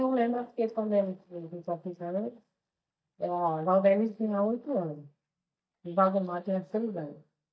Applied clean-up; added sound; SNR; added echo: neural mask model DeepFilterNet 3.